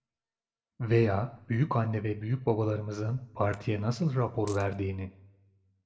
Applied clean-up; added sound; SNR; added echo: none; Coin (dropping); 19 dB; reverberation time 0.6 s.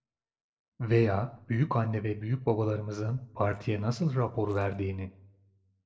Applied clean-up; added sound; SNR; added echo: neural separator model SepFormer DNS4.